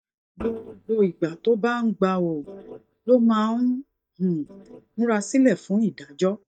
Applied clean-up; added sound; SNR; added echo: neural mask model DeepFilterNet 3.